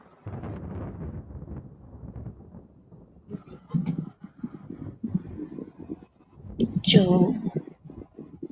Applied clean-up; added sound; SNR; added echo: none; Thunder; 13 dB; none.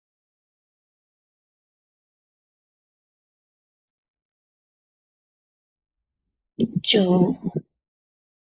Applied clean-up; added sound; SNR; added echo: neural mask model Resemble Enhance denoiser.